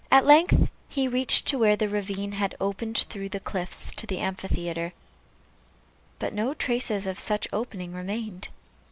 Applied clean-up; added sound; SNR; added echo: none; none; none; none.